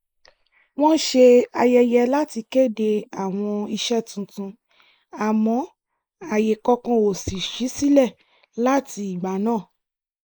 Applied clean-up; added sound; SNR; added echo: neural mask model Resemble Enhance denoiser.